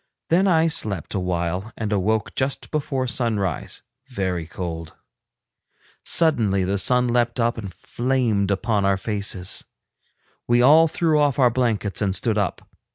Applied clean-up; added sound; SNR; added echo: none; none; none; none.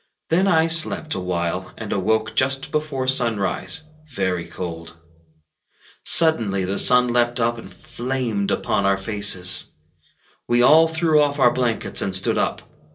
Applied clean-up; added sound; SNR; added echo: none; none; none; reverberation time 0.2 s.